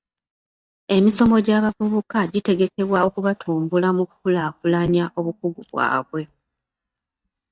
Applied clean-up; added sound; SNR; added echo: neural mask model DeepFilterNet 3.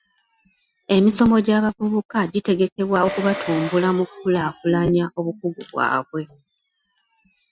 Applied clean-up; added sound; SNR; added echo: classical method Wiener filter.